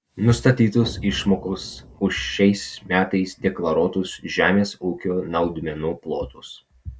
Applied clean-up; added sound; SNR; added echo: none; Explosion; 18 dB; none.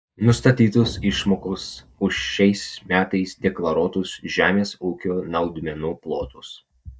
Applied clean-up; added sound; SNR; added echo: neural mask model DeepFilterNet 3.